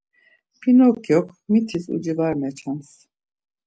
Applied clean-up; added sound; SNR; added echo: none; none; none; none.